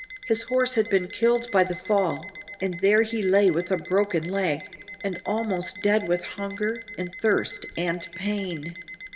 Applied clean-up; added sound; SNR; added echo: none; Alarm; 15 dB; reverberation time 1.1 s.